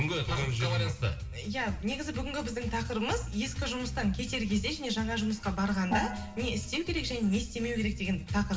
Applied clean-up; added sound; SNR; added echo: none; Gong; 8 dB; reverberation time 0.7 s.